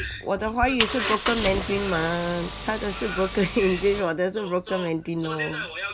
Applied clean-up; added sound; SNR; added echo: none; Engine; 6 dB; none.